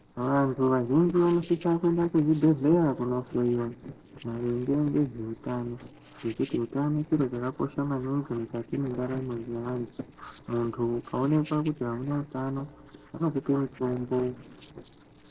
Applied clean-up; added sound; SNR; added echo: neural separator model SepFormer DNS4.